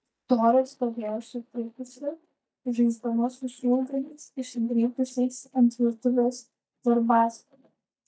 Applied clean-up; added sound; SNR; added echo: neural mask model DeepFilterNet 3.